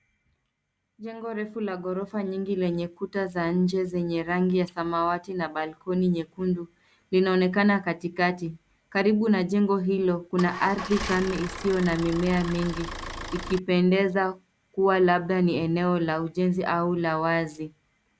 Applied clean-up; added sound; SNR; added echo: none; Idling / Engine starting / Motor vehicle (road); 9 dB; none.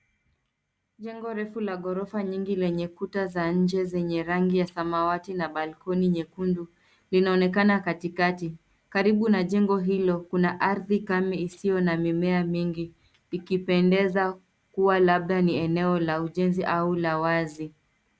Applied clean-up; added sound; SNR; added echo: none; none; none; none.